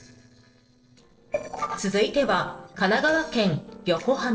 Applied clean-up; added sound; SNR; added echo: neural separator model SepFormer DNS4.